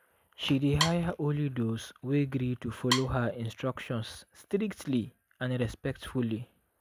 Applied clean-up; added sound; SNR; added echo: none; Wood; 5 dB; none.